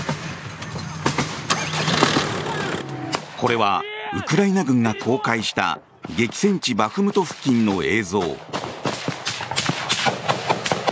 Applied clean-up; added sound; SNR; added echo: none; Engine starting; 2 dB; none.